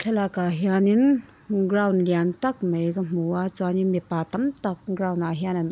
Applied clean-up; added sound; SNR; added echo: none; none; none; none.